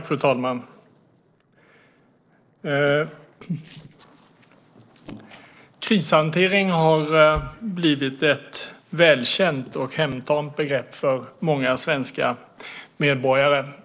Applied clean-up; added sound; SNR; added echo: neural separator model SepFormer DNS4.